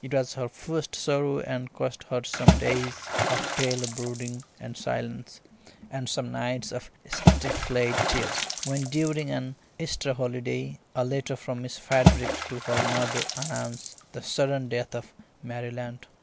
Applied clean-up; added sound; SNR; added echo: none; Water / Splash, splatter; 0 dB; none.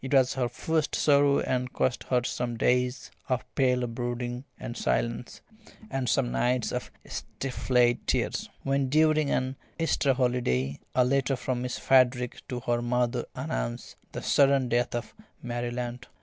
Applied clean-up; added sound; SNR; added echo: none; none; none; none.